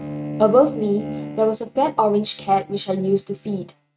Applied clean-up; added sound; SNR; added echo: neural mask model RNNoise.